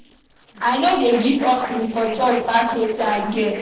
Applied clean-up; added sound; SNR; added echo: neural separator model SepFormer DNS4.